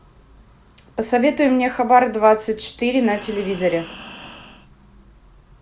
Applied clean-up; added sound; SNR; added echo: none; Breathing; 18 dB; none.